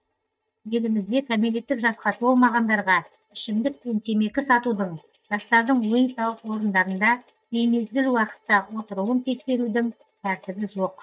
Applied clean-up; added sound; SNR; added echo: neural mask model DeepFilterNet 3.